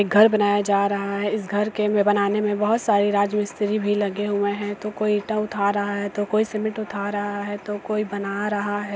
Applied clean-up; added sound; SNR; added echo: none; none; none; none.